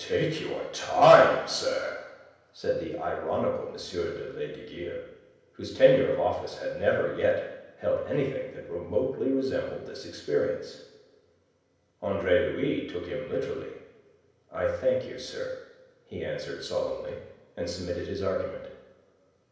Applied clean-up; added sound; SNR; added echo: none; none; none; reverberation time 0.9 s.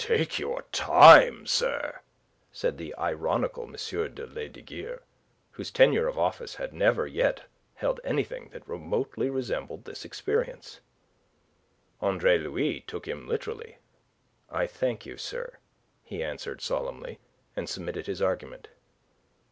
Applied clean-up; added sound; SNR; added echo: none; none; none; none.